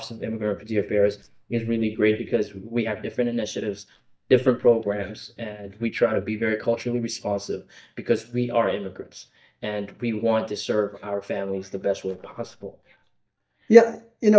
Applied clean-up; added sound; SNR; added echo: neural mask model DeepFilterNet 3.